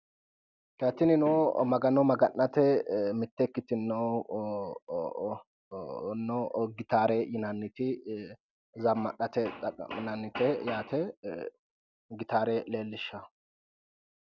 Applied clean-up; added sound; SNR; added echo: none; none; none; none.